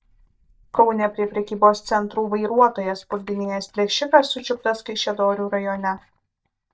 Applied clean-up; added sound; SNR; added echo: neural mask model DeepFilterNet 3.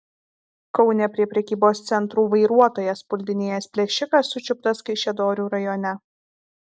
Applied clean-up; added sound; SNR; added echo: none; none; none; none.